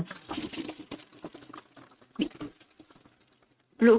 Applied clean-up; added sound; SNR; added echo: neural mask model RNNoise.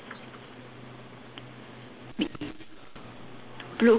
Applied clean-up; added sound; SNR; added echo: none; none; none; none.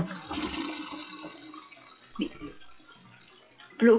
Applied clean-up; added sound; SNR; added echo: classical method log-MMSE.